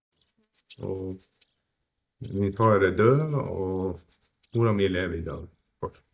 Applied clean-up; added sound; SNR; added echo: neural mask model DeepFilterNet 3.